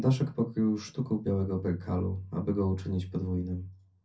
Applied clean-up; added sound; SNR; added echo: none; none; none; reverberation time 0.3 s.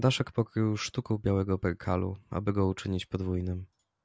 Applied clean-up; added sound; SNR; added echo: none; none; none; none.